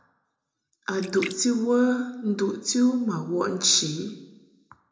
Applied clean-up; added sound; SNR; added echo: none; Splash, splatter; 17 dB; reverberation time 0.6 s.